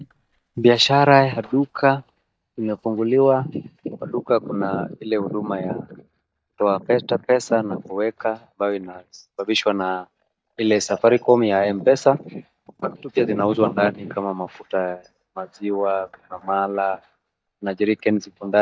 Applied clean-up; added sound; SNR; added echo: neural mask model DeepFilterNet 3.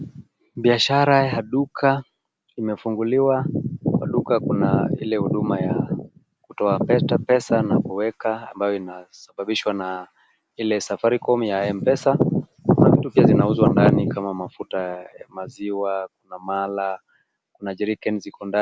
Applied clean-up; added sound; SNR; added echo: none; none; none; none.